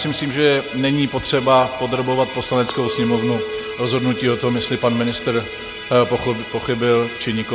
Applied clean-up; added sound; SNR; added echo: none; Chink, clink + Musical instrument; 10 dB; none.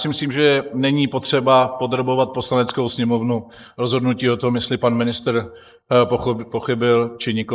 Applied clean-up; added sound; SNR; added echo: neural mask model Resemble Enhance denoiser.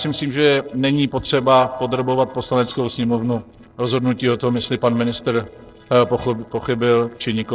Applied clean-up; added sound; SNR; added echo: neural separator model SepFormer DNS4.